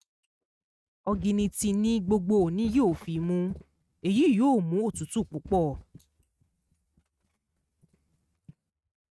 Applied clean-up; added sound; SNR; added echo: neural mask model RNNoise.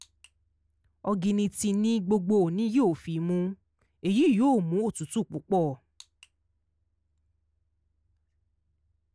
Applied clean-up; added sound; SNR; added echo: none; none; none; none.